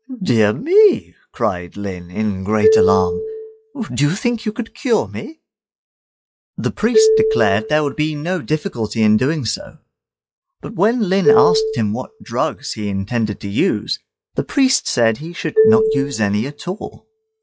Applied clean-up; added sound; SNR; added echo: classical method log-MMSE.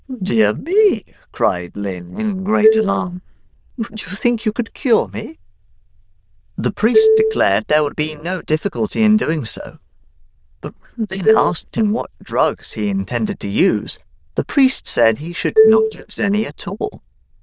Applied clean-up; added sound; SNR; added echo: neural diffusion model UNIVERSE++.